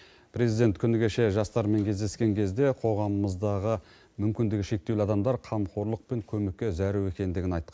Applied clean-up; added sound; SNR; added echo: none; none; none; none.